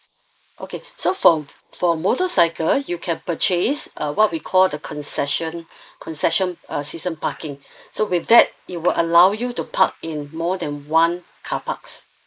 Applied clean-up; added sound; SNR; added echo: neural mask model Resemble Enhance denoiser.